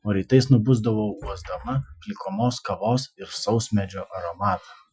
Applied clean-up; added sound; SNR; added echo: classical method Wiener filter.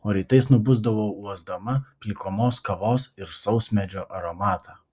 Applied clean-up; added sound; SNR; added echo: none; none; none; none.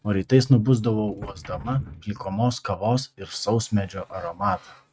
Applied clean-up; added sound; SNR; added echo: neural mask model RNNoise.